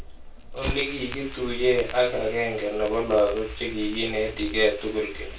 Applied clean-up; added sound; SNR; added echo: none; Fire; 9 dB; reverberation time 0.2 s.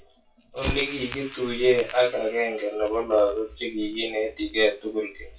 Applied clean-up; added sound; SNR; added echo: classical method WPE with log-MMSE.